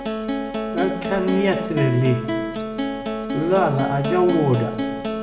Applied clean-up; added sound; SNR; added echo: none; Acoustic guitar; 3 dB; reverberation time 1.5 s.